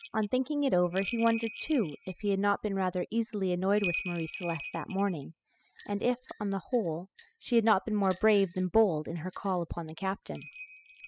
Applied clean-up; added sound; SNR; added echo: classical method spectral subtraction.